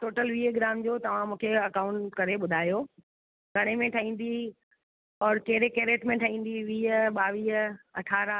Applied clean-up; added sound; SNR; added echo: none; none; none; none.